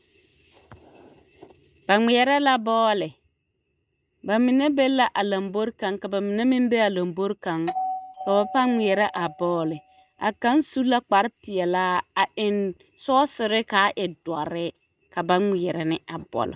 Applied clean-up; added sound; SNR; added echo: neural mask model RNNoise.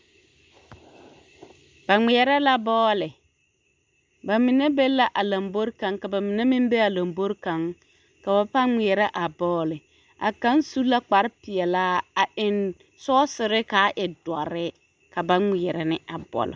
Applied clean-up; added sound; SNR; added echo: none; none; none; none.